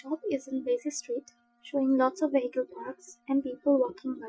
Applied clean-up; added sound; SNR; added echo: classical method Wiener filter.